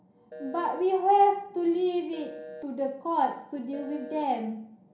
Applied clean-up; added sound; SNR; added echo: none; Telephone; 16 dB; reverberation time 0.6 s.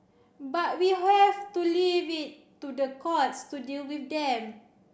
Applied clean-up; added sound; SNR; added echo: none; none; none; none.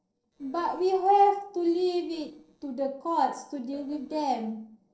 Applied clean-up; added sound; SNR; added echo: neural separator model SepFormer DNS4.